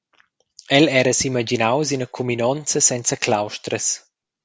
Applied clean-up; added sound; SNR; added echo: none; none; none; none.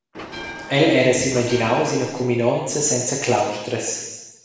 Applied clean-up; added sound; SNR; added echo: none; Bell; 13 dB; reverberation time 1.1 s.